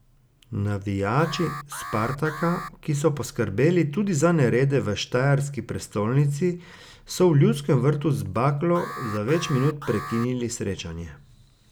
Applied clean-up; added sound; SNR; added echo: none; Alarm; 12 dB; none.